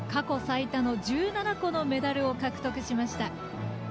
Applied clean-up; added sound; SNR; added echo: none; none; none; none.